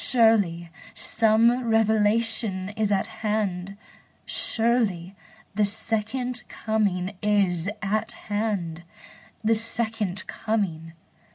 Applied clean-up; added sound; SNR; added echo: none; none; none; none.